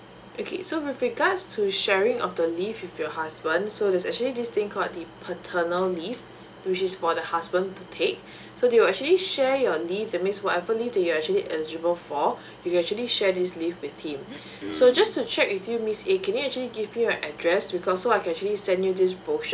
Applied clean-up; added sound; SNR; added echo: none; Cough; 12 dB; none.